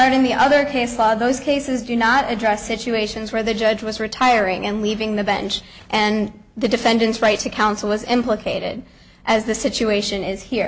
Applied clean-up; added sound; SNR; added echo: none; none; none; none.